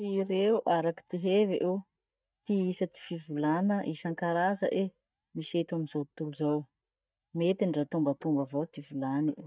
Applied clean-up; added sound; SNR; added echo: neural mask model DeepFilterNet 3.